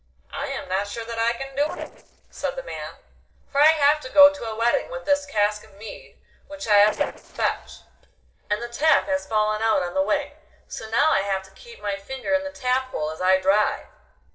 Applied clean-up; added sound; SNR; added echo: neural separator model SepFormer DNS4.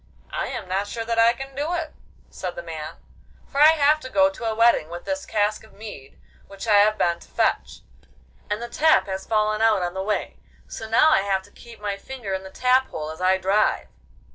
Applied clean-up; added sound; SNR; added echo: none; none; none; none.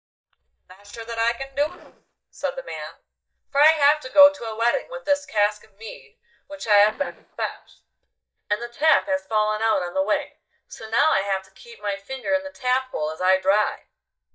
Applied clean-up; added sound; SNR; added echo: neural mask model DeepFilterNet 3.